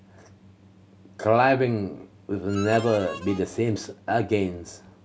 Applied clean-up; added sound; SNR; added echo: none; Harmonica; 14 dB; none.